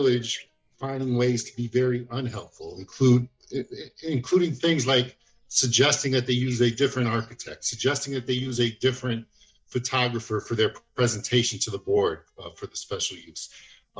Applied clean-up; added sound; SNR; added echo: neural mask model DeepFilterNet 3.